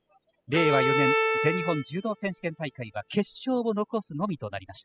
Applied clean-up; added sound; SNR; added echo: classical method spectral subtraction.